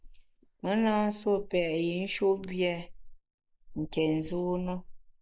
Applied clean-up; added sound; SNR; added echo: neural mask model Resemble Enhance denoiser.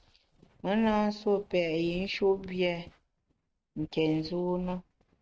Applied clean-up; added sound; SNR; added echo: neural mask model RNNoise.